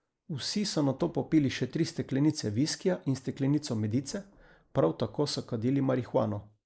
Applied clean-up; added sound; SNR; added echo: neural mask model Resemble Enhance denoiser.